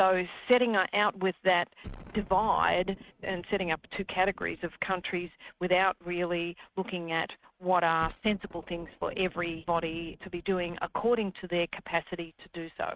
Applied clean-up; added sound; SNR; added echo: neural mask model RNNoise.